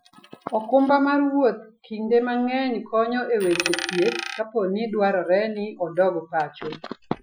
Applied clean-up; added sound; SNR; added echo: classical method Wiener filter.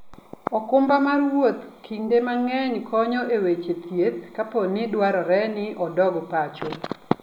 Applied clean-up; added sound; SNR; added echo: none; none; none; none.